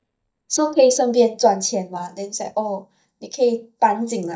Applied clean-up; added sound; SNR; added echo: neural mask model DeepFilterNet 3.